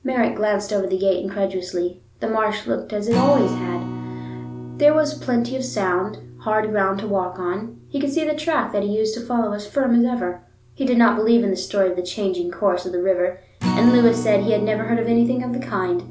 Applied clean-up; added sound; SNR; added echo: none; Acoustic guitar; 11 dB; none.